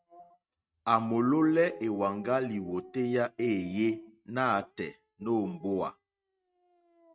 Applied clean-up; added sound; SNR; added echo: neural mask model RNNoise.